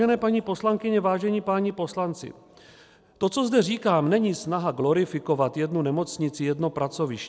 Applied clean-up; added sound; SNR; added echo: none; none; none; none.